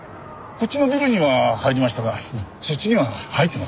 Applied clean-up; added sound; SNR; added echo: none; none; none; none.